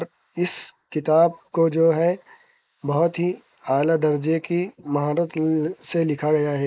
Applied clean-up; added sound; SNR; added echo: neural mask model Resemble Enhance denoiser.